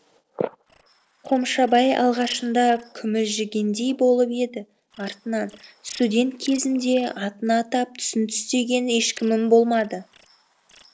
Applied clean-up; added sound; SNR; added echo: neural separator model SepFormer DNS4.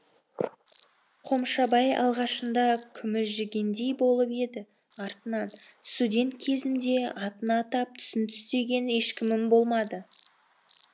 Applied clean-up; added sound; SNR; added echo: none; Cricket; -5 dB; none.